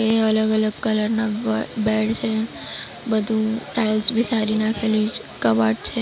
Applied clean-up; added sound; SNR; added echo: none; none; none; none.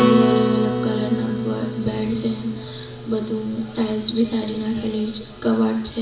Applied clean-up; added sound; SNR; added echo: none; Acoustic guitar; 2 dB; reverberation time 0.8 s.